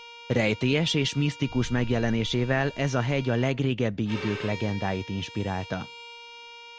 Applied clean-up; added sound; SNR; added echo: none; Boom + Bowed string instrument; 13 dB; none.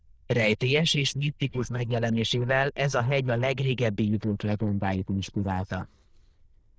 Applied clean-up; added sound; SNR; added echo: neural diffusion model UNIVERSE++.